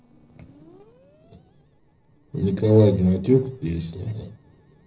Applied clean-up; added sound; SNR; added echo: neural separator model SepFormer DNS4.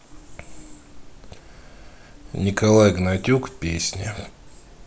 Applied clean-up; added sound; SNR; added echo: none; none; none; none.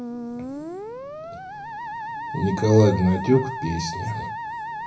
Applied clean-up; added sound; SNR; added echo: none; Musical instrument; 8 dB; reverberation time 0.5 s.